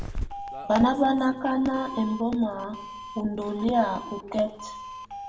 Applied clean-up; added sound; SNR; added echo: none; Doorbell; 11 dB; reverberation time 0.7 s.